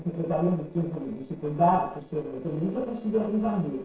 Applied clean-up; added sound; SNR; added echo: neural separator model SepFormer DNS4.